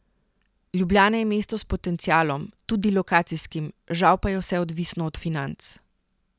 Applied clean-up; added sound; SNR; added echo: none; none; none; none.